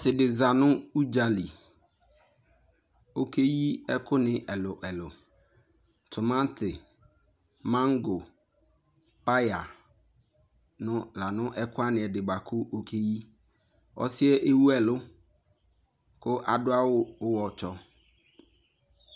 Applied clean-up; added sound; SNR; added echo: none; none; none; none.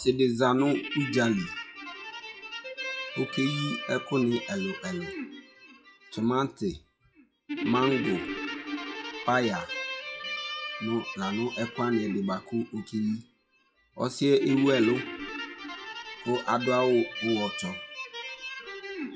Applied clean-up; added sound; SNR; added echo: classical method WPE with log-MMSE.